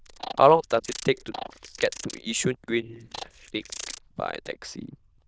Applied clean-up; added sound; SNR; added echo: neural diffusion model UNIVERSE++.